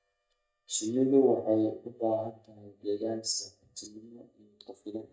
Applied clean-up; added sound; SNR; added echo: neural mask model DeepFilterNet 3.